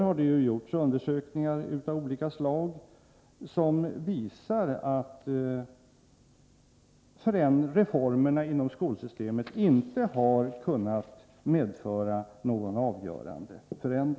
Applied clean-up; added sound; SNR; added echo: none; none; none; none.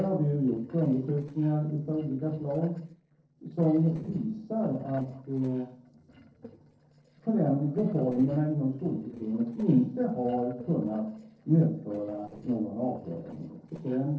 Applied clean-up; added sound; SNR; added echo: neural separator model SepFormer DNS4.